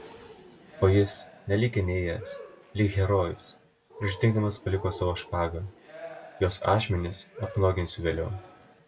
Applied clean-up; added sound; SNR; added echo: none; Cheering; 18 dB; none.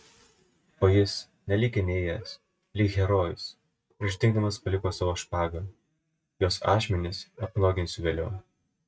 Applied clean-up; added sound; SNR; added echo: neural mask model RNNoise.